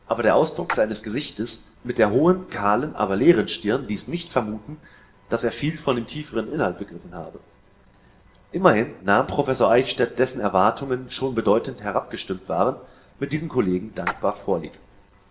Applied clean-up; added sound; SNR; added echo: none; Splash, splatter; 11 dB; reverberation time 0.6 s.